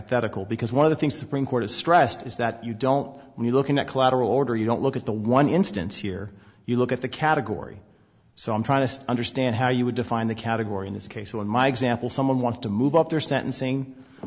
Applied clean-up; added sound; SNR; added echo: none; none; none; none.